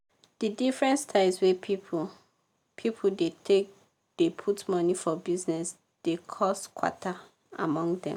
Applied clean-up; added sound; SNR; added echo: none; none; none; none.